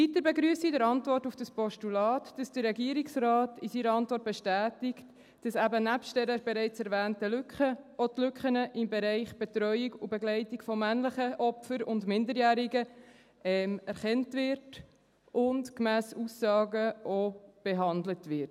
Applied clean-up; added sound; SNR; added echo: none; none; none; none.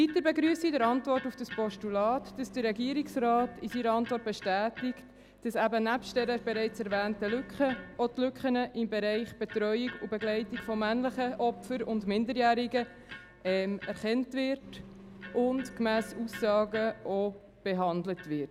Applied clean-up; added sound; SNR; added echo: none; Engine + Electric guitar; 17 dB; none.